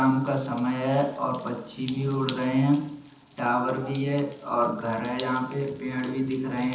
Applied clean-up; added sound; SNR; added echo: none; Drip; 14 dB; reverberation time 0.8 s.